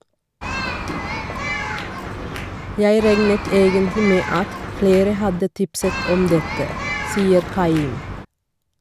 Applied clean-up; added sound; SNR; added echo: none; Human group actions; 6 dB; none.